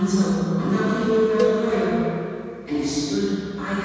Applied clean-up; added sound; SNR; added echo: none; Cowbell; 9 dB; reverberation time 2.1 s.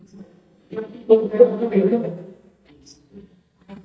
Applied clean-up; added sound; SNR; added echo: neural mask model DeepFilterNet 3.